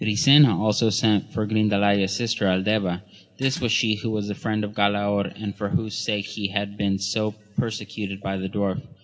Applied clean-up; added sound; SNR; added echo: none; Tools; 19 dB; reverberation time 0.4 s.